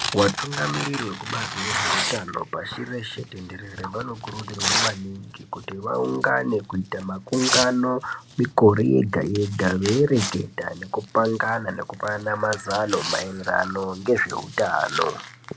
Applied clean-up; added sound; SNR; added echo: none; Tearing; 7 dB; none.